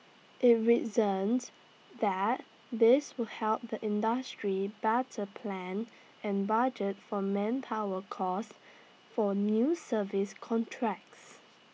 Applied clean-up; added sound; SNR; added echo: none; none; none; none.